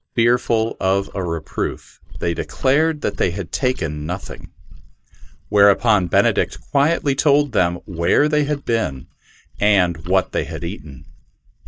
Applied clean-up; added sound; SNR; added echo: neural mask model DeepFilterNet 3.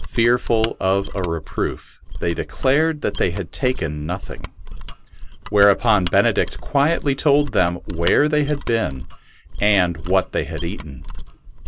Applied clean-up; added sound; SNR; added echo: none; Mechanisms; 7 dB; none.